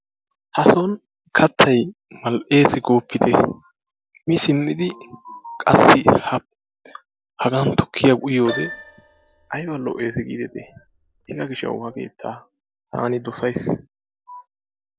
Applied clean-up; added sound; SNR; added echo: none; Keyboard (musical); 16 dB; none.